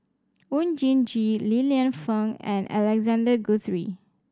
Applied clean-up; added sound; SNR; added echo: none; none; none; none.